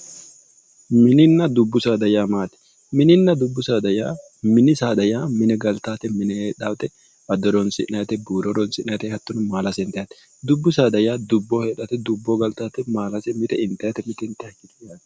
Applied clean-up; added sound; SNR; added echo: none; none; none; none.